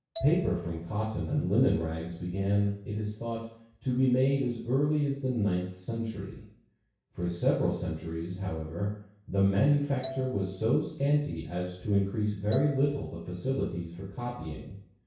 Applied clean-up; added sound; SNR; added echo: none; Marimba, xylophone; 18 dB; reverberation time 0.6 s.